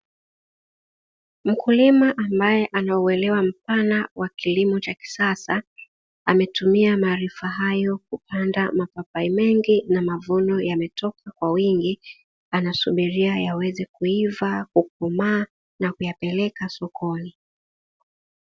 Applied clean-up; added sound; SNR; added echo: none; none; none; none.